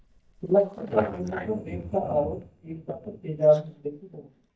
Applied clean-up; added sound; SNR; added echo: neural mask model DeepFilterNet 3.